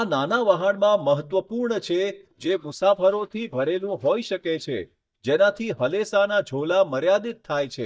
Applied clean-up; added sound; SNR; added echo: neural mask model DeepFilterNet 3.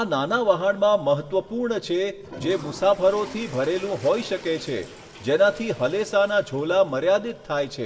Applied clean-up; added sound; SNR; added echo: none; Toilet flush; 20 dB; reverberation time 1.1 s.